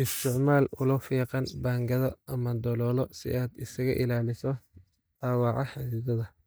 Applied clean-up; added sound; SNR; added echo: neural mask model DeepFilterNet 3.